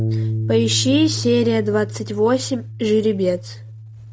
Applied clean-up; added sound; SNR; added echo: none; Bass guitar; 6 dB; none.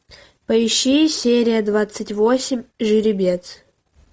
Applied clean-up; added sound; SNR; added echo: none; none; none; none.